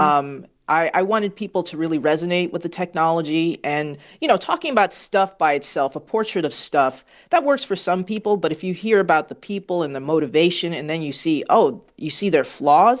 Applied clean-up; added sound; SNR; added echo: none; none; none; none.